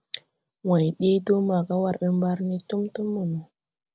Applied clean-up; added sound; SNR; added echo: none; none; none; none.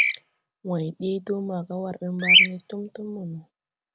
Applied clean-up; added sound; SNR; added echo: none; Bird vocalization, bird call, bird song; -5 dB; none.